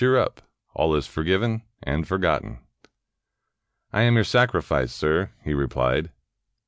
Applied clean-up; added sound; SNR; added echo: none; none; none; none.